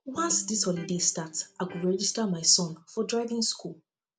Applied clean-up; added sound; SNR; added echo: none; Electric guitar; 17 dB; none.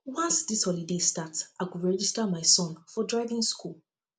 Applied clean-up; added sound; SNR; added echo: none; none; none; none.